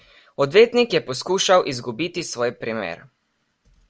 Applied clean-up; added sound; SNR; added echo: none; none; none; none.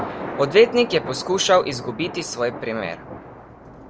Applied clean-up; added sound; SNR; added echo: none; Thunder; 12 dB; none.